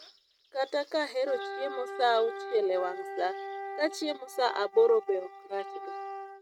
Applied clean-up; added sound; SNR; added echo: neural mask model RNNoise.